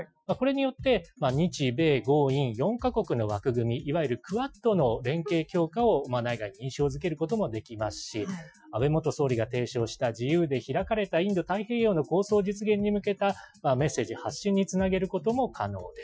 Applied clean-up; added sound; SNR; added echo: classical method Wiener filter.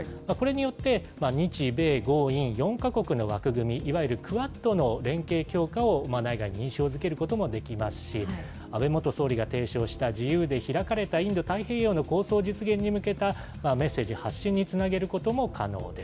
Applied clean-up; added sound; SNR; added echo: none; none; none; none.